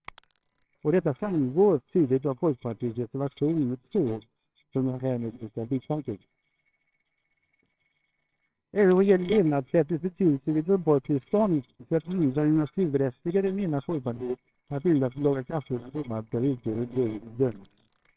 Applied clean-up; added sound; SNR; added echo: neural separator model SepFormer WHAMR!.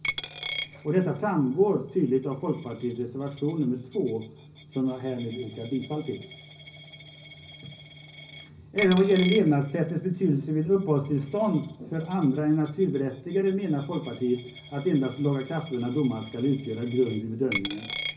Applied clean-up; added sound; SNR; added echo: none; Coin (dropping); 14 dB; reverberation time 0.5 s.